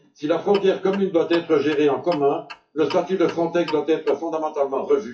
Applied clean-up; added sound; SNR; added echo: classical method WPE with log-MMSE.